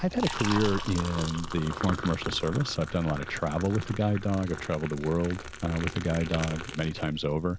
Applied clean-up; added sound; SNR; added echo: none; Liquid; 9 dB; none.